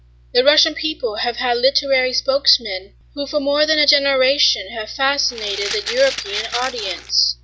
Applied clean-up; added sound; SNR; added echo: none; Rattle (instrument); 9 dB; none.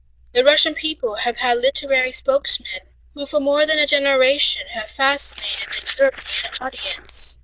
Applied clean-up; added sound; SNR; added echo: neural diffusion model UNIVERSE++.